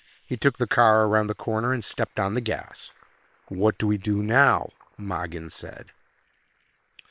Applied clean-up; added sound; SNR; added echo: neural separator model SepFormer WHAM!.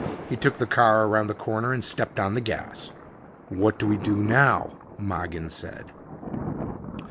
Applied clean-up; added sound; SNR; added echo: none; Thunder; 11 dB; none.